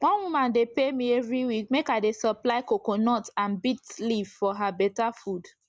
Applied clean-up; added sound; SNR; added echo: none; none; none; none.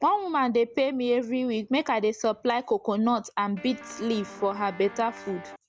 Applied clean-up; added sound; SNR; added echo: none; Guitar; 16 dB; none.